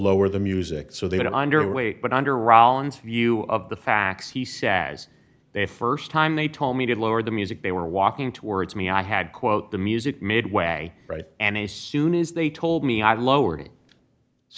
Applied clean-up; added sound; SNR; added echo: none; none; none; none.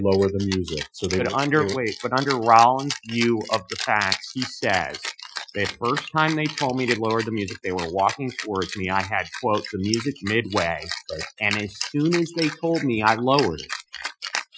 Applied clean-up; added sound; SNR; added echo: classical method Wiener filter.